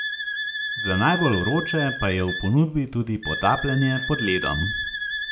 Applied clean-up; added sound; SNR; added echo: none; Wind instrument, woodwind instrument; 5 dB; none.